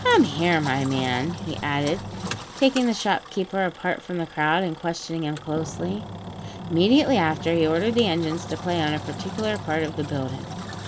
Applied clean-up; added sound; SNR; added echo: none; Engine; 11 dB; none.